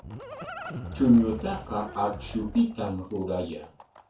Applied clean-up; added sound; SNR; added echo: none; Livestock, farm animals, working animals; 13 dB; reverberation time 0.2 s.